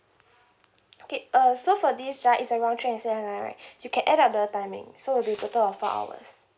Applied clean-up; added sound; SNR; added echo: none; Coin (dropping); 19 dB; none.